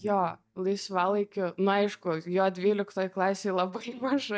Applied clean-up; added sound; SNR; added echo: neural mask model DeepFilterNet 3.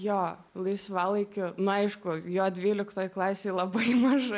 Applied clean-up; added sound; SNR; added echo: none; none; none; none.